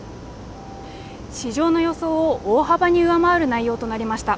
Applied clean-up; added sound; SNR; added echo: none; none; none; none.